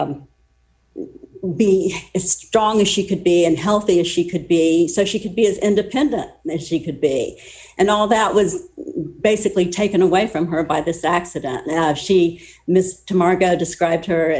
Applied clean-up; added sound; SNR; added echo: none; none; none; none.